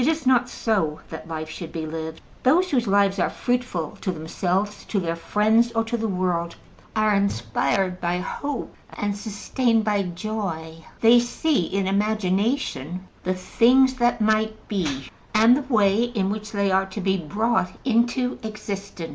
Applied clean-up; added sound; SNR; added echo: none; none; none; none.